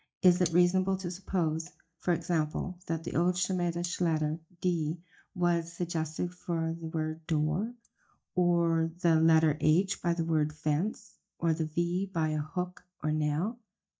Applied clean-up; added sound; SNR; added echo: neural mask model DeepFilterNet 3.